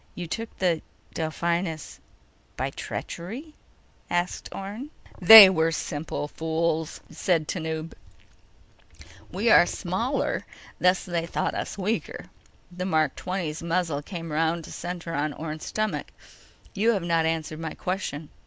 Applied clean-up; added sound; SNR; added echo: none; none; none; none.